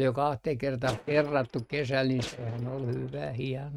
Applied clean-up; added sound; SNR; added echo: neural mask model RNNoise.